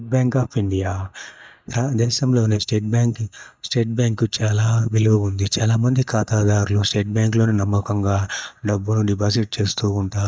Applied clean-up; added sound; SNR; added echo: neural mask model DeepFilterNet 3.